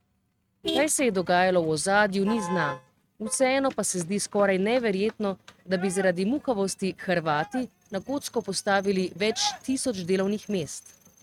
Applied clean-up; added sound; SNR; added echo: neural mask model RNNoise.